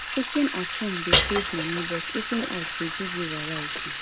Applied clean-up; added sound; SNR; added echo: none; Shatter / Crushing + Sink (filling or washing) / Water tap, faucet; -4 dB; none.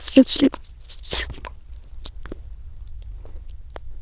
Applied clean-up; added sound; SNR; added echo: neural diffusion model UNIVERSE++.